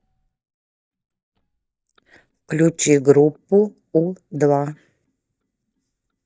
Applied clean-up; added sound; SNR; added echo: neural mask model DeepFilterNet 3.